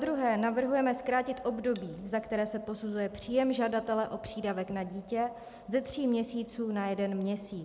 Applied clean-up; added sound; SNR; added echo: none; none; none; none.